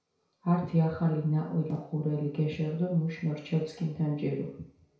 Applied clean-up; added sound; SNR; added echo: none; none; none; reverberation time 0.6 s.